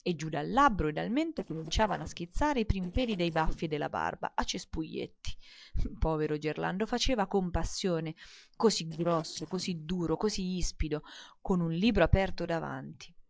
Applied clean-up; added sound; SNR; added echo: neural separator model SepFormer DNS4.